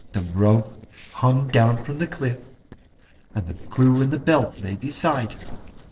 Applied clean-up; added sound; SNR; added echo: neural separator model SepFormer DNS4.